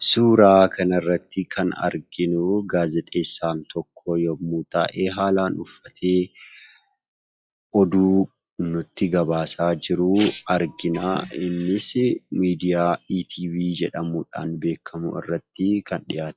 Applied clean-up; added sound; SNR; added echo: classical method log-MMSE.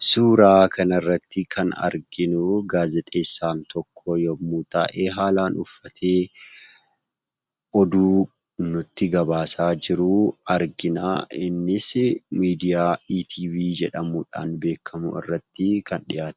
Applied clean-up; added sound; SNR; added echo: none; none; none; none.